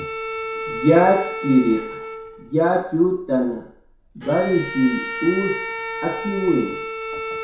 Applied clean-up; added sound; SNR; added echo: none; Bowed string instrument; 9 dB; reverberation time 0.6 s.